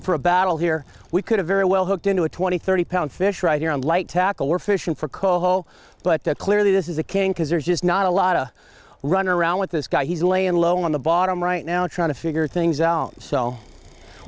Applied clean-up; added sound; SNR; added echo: none; none; none; none.